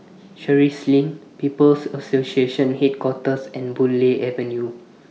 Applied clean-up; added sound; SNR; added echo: none; none; none; none.